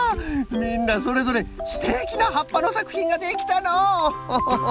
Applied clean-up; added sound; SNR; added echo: none; Wind; 17 dB; none.